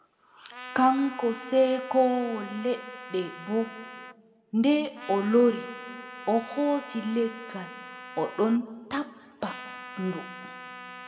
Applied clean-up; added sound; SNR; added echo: none; Trumpet; 15 dB; reverberation time 1.6 s.